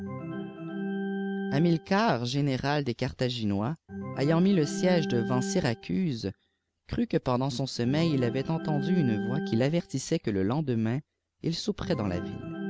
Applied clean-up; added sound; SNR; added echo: none; Organ; 8 dB; none.